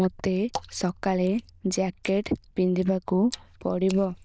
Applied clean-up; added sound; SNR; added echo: neural diffusion model UNIVERSE++.